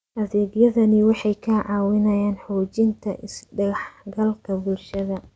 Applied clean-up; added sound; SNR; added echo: none; none; none; none.